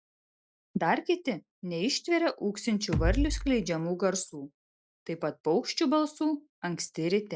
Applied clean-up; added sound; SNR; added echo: none; Bass drum; 2 dB; none.